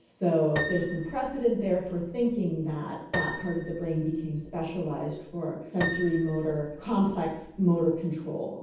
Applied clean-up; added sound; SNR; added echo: none; Piano; 11 dB; reverberation time 0.9 s.